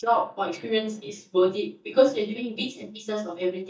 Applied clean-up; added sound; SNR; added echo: neural mask model DeepFilterNet 3.